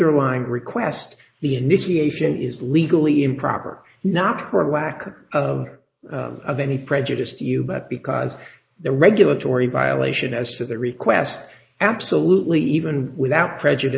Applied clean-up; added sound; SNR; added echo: neural mask model Resemble Enhance denoiser.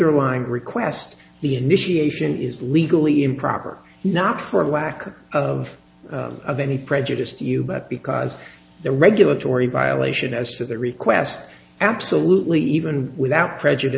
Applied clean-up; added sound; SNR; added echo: none; none; none; none.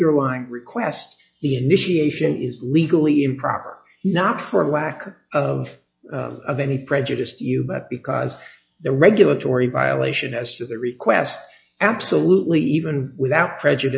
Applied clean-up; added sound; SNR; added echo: classical method log-MMSE.